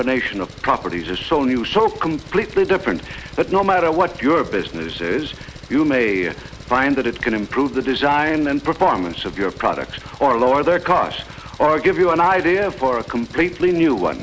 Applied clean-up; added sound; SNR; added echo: none; Engine; 19 dB; none.